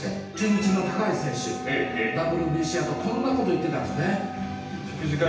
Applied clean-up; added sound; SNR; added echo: none; Wind instrument, woodwind instrument; 10 dB; reverberation time 0.9 s.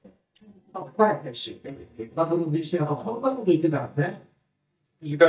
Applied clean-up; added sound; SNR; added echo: neural mask model DeepFilterNet 3.